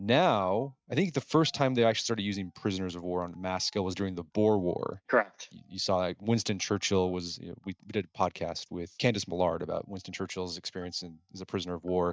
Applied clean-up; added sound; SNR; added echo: neural mask model DeepFilterNet 3.